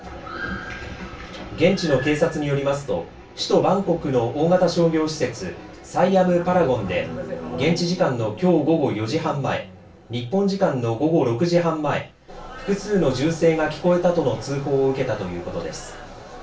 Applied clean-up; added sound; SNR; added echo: none; none; none; reverberation time 0.2 s.